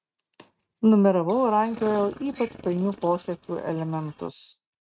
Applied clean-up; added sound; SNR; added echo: neural mask model RNNoise.